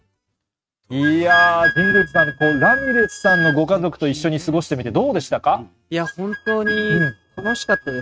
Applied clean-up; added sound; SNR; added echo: neural mask model RNNoise.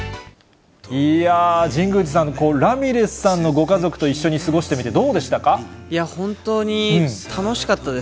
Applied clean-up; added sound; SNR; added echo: none; none; none; none.